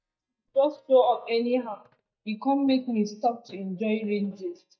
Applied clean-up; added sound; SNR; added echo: neural mask model DeepFilterNet 3.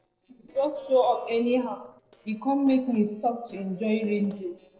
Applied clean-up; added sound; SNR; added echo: neural separator model SepFormer DNS4.